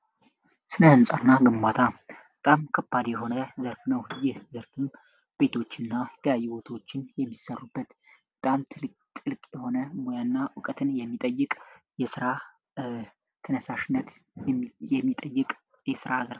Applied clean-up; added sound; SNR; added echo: none; Piano; 14 dB; none.